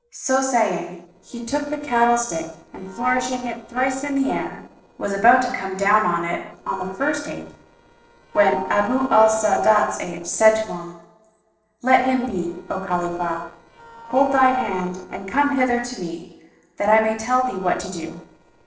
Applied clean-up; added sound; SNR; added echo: neural separator model SepFormer DNS4.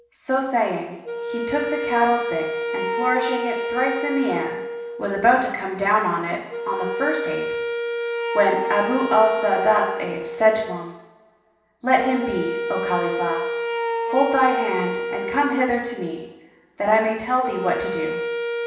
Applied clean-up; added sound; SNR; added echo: none; Wind instrument, woodwind instrument; 4 dB; reverberation time 0.9 s.